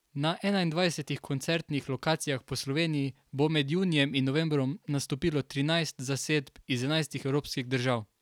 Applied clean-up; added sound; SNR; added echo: none; none; none; none.